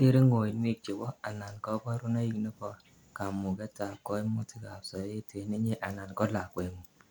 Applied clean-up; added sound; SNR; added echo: none; none; none; none.